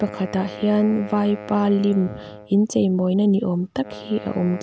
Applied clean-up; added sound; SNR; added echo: none; Wind instrument, woodwind instrument; 16 dB; none.